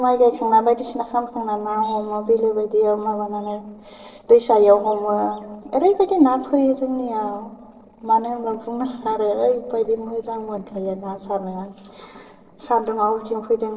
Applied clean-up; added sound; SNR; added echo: neural separator model SepFormer DNS4.